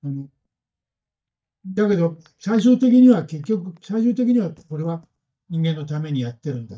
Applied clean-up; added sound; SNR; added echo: neural mask model DeepFilterNet 3.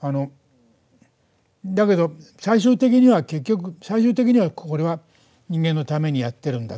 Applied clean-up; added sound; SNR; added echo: none; none; none; none.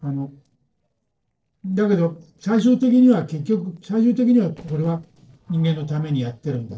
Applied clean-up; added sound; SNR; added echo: neural separator model SepFormer DNS4.